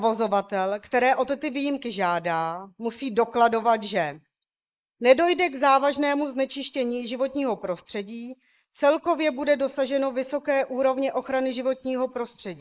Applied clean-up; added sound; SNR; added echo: neural mask model Resemble Enhance denoiser.